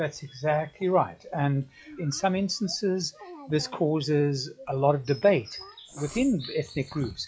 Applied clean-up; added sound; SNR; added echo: classical method log-MMSE.